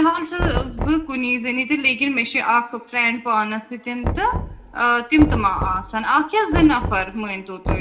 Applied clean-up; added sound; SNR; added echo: none; Knock; 7 dB; reverberation time 1.6 s.